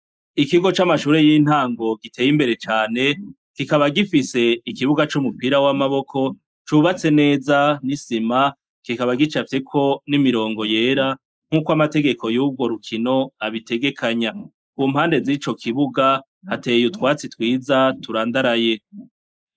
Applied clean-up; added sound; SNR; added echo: neural mask model Resemble Enhance denoiser.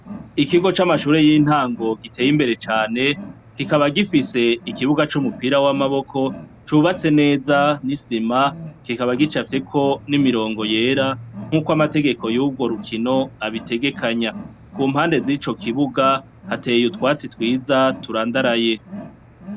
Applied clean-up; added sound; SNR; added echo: none; Wild animals; 17 dB; none.